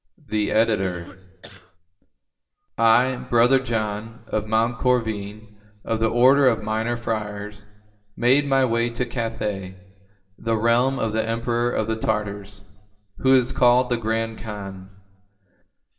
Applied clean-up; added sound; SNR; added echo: none; Cough; 18 dB; reverberation time 0.9 s.